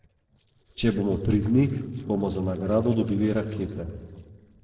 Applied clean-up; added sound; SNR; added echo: neural separator model SepFormer DNS4.